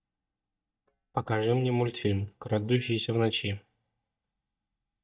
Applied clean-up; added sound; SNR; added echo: neural mask model DeepFilterNet 3.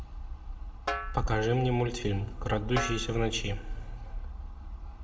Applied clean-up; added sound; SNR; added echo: none; Snare drum; 10 dB; reverberation time 0.6 s.